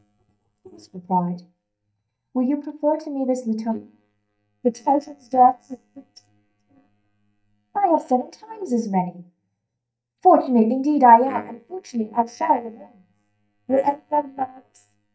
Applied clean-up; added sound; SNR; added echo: neural mask model DeepFilterNet 3.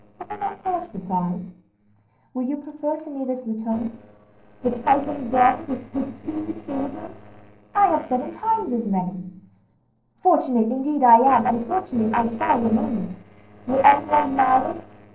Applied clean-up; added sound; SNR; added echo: neural separator model SepFormer DNS4.